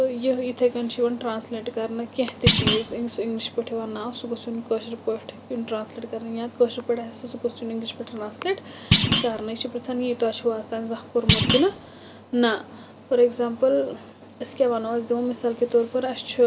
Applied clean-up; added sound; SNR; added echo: none; Thump, thud; -4 dB; none.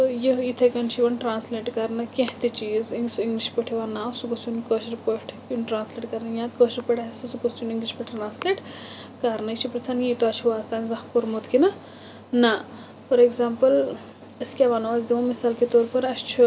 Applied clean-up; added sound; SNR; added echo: none; none; none; none.